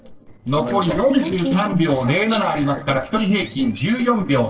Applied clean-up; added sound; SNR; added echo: neural separator model SepFormer DNS4.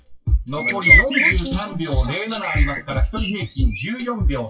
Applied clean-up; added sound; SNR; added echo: classical method WPE with log-MMSE.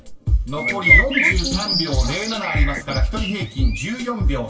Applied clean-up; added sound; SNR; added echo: none; Bird; 1 dB; reverberation time 0.2 s.